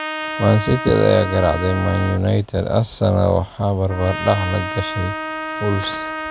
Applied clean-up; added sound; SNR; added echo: none; Trumpet; 9 dB; none.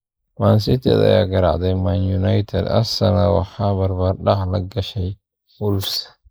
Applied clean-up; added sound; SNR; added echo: neural mask model Resemble Enhance denoiser.